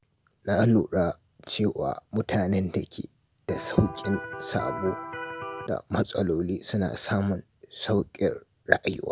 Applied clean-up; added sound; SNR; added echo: none; Electric guitar; 8 dB; none.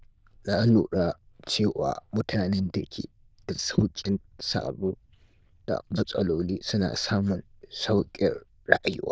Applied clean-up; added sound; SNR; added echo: neural diffusion model UNIVERSE++.